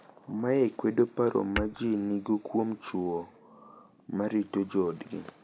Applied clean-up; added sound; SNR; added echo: none; Tap / Hammer / Glass; 14 dB; none.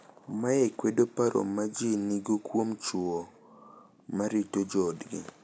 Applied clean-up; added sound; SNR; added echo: none; none; none; none.